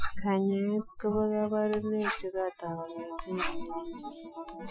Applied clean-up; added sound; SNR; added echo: classical method Wiener filter.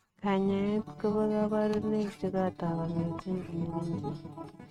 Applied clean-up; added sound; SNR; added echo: neural mask model RNNoise.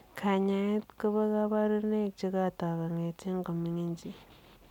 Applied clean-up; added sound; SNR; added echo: none; none; none; none.